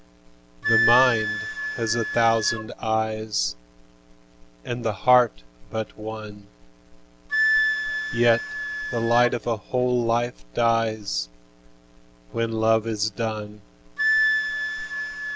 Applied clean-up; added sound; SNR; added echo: none; Wind instrument, woodwind instrument; 4 dB; none.